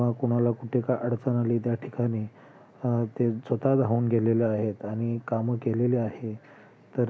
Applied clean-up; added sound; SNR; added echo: none; none; none; none.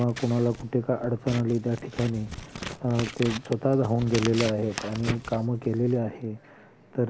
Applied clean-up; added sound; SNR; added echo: none; Scissors; 12 dB; none.